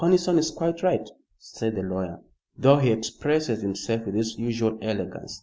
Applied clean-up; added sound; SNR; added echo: none; none; none; none.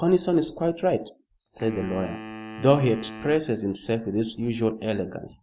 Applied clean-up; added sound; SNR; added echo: none; Wind instrument, woodwind instrument; 15 dB; none.